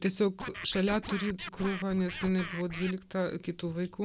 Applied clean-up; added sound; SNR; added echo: none; Scratching (performance technique); 9 dB; none.